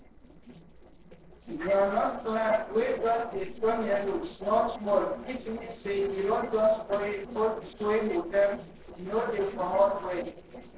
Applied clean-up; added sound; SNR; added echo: neural separator model SepFormer DNS4.